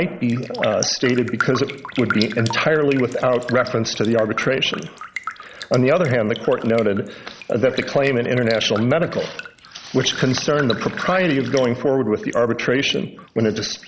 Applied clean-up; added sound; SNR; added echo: none; Raindrop; 13 dB; none.